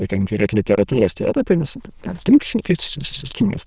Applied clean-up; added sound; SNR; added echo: neural diffusion model UNIVERSE++.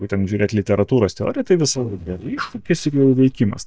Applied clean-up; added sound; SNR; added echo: neural mask model DeepFilterNet 3.